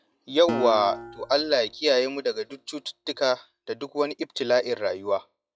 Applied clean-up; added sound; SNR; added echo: classical method log-MMSE.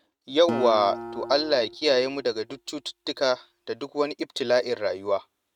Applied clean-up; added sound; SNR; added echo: neural mask model RNNoise.